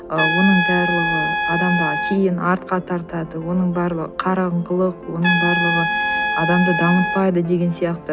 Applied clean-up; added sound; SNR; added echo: none; Trumpet; 3 dB; none.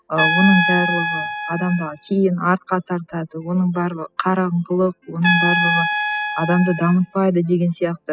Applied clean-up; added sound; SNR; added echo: classical method spectral subtraction.